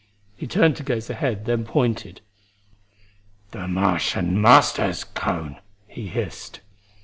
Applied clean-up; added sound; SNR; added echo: none; none; none; none.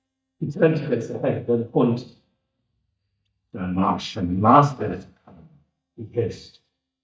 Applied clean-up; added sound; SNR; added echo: neural mask model DeepFilterNet 3.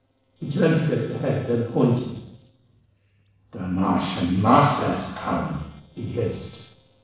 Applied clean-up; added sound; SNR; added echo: neural separator model SepFormer DNS4.